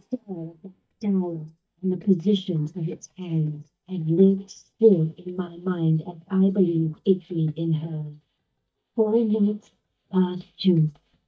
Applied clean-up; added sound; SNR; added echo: neural mask model DeepFilterNet 3.